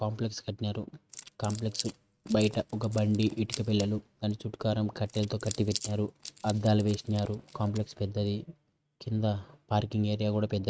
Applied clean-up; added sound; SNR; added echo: neural mask model RNNoise.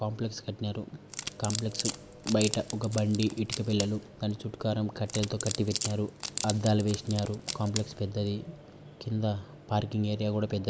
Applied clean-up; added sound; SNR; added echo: none; Wood; 8 dB; none.